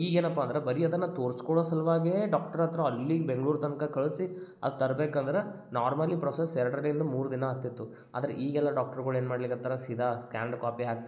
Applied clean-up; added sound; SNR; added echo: none; none; none; none.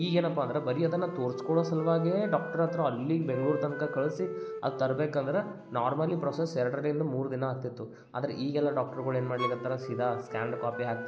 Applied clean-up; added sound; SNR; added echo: none; Bowed string instrument + Wind instrument, woodwind instrument; 11 dB; none.